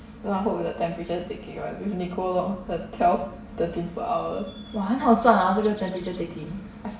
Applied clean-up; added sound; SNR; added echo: none; Bird vocalization, bird call, bird song; 20 dB; reverberation time 0.7 s.